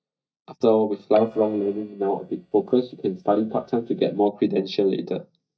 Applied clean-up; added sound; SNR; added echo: neural mask model DeepFilterNet 3.